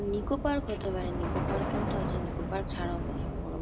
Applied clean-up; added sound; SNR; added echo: none; Subway, metro, underground / Train; -2 dB; reverberation time 0.6 s.